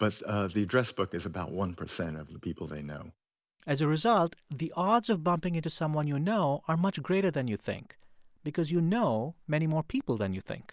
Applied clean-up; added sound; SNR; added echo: none; none; none; none.